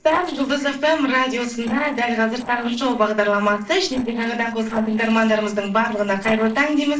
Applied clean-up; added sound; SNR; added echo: neural separator model SepFormer DNS4.